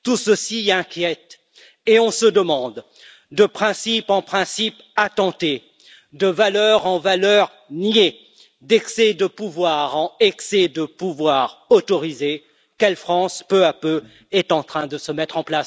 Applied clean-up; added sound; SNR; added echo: none; none; none; none.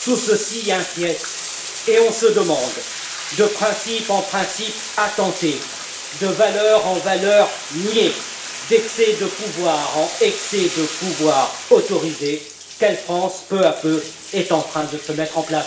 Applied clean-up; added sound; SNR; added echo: none; Bathtub (filling or washing); 10 dB; reverberation time 0.6 s.